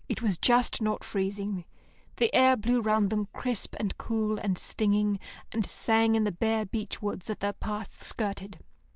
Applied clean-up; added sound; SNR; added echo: neural mask model Resemble Enhance denoiser.